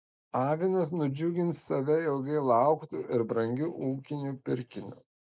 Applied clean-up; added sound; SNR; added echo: neural mask model Resemble Enhance denoiser.